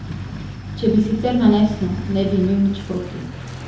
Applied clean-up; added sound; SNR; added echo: none; Truck; 9 dB; reverberation time 2.7 s.